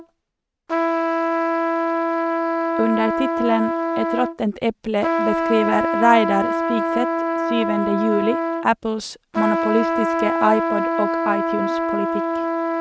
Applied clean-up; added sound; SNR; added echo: neural mask model RNNoise.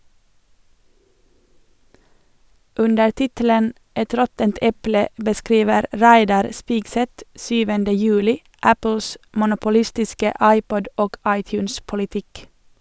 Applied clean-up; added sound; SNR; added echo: none; none; none; none.